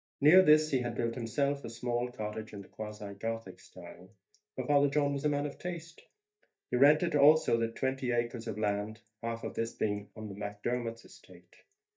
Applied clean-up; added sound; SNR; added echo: neural mask model DeepFilterNet 3.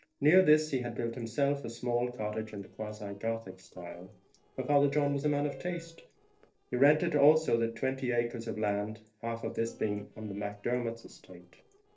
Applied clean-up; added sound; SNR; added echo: neural separator model SepFormer DNS4.